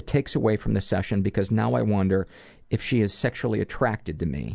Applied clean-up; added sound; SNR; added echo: none; none; none; none.